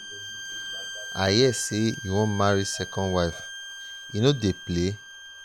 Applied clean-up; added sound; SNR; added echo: none; Bowed string instrument; 12 dB; none.